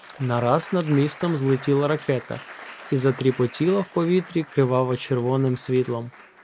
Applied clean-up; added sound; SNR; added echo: none; Applause; 19 dB; none.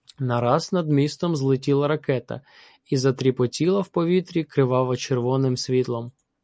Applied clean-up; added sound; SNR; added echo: none; none; none; none.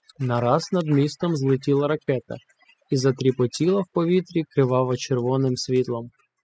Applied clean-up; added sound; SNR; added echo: classical method spectral subtraction.